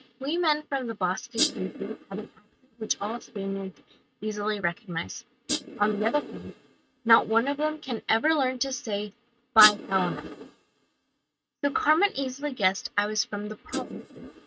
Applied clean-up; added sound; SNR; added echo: neural mask model RNNoise.